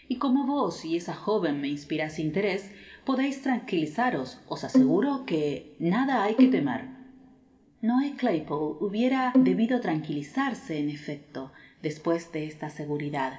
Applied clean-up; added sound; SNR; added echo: none; Bowed string instrument; -1 dB; reverberation time 2.4 s.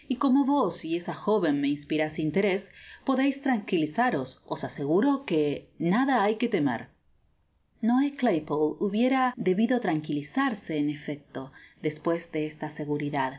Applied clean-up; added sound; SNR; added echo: none; none; none; none.